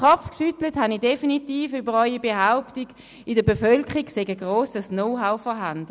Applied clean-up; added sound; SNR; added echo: none; none; none; none.